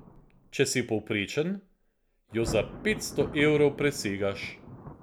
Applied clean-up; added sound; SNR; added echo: none; Thunder; 13 dB; none.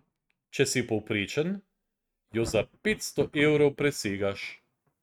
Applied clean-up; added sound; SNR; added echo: neural mask model RNNoise.